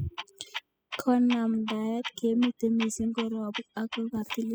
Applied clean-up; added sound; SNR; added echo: classical method spectral subtraction.